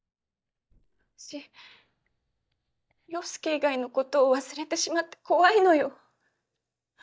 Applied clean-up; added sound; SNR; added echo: neural mask model DeepFilterNet 3.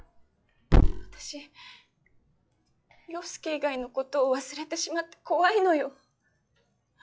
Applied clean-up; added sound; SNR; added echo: classical method log-MMSE.